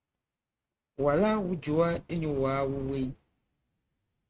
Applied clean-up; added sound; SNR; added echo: neural mask model RNNoise.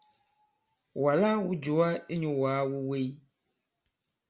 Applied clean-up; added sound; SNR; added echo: none; none; none; none.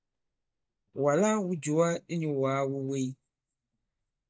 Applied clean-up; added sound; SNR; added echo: neural mask model DeepFilterNet 3.